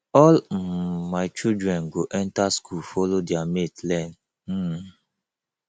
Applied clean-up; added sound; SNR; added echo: none; none; none; none.